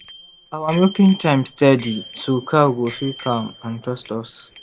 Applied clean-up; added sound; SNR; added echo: none; Bicycle bell; 15 dB; none.